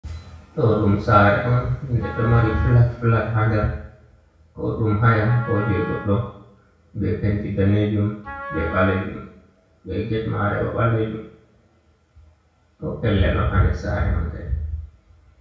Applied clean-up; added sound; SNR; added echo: none; Wind instrument, woodwind instrument; 13 dB; reverberation time 0.6 s.